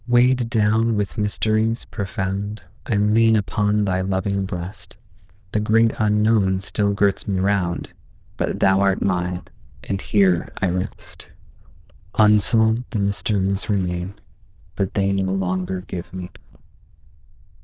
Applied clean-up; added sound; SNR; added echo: neural diffusion model UNIVERSE++.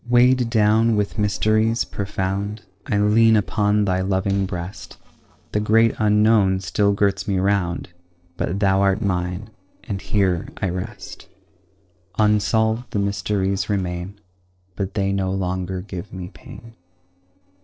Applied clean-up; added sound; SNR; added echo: neural separator model SepFormer DNS4.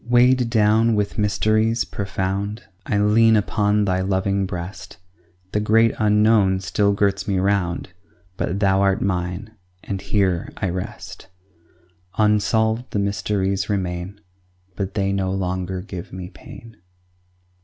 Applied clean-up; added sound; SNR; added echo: none; none; none; none.